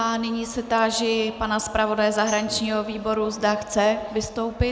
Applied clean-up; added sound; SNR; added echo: none; Tambourine; 19 dB; none.